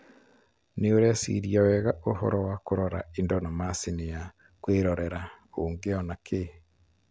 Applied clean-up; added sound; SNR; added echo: none; none; none; none.